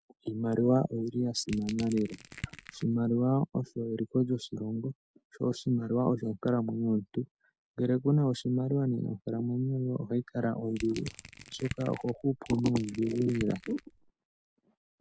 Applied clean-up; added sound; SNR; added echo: none; Crushing; 14 dB; none.